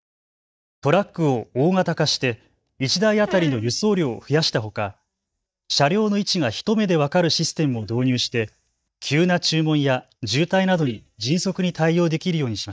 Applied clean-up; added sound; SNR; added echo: neural mask model DeepFilterNet 3.